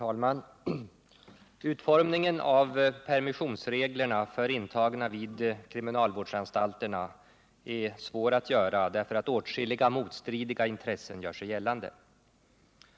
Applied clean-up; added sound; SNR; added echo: none; none; none; none.